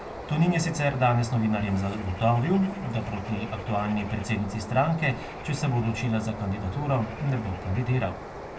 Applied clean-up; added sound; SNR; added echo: none; Bird; 11 dB; reverberation time 0.1 s.